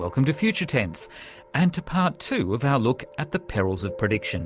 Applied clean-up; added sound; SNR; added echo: none; none; none; none.